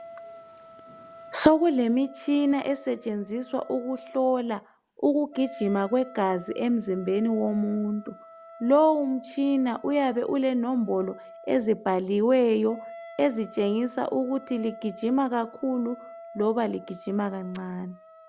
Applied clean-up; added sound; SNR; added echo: none; Wind instrument, woodwind instrument; 20 dB; none.